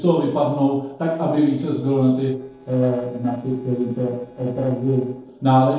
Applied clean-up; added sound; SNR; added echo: neural separator model SepFormer DNS4.